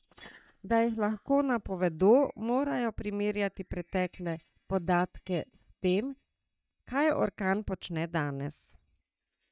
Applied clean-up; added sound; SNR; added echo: neural mask model DeepFilterNet 3.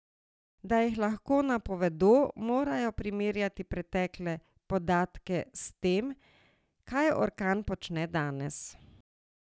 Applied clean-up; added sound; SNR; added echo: none; none; none; none.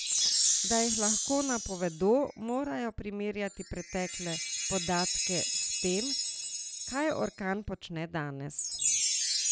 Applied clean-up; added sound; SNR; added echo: none; Chime; -1 dB; none.